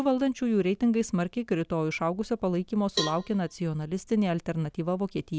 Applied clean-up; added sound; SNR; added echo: none; Cowbell; 11 dB; none.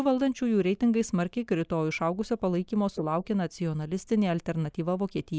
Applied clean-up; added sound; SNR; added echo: neural mask model Resemble Enhance denoiser.